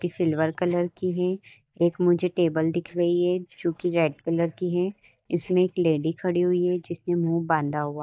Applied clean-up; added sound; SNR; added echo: neural mask model DeepFilterNet 3.